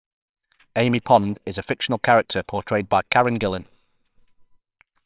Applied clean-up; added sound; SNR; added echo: neural separator model SepFormer WHAMR!.